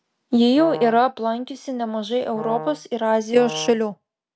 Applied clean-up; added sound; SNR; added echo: none; Brass instrument; 12 dB; none.